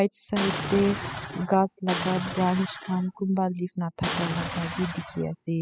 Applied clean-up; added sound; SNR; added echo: classical method spectral subtraction.